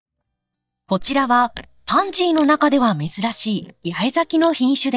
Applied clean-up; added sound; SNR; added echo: neural mask model DeepFilterNet 3.